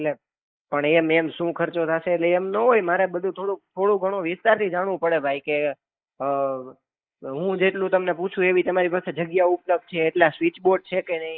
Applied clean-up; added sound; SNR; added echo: neural mask model Resemble Enhance denoiser.